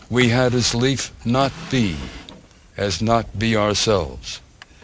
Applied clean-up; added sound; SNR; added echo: none; Drawer open or close; 19 dB; none.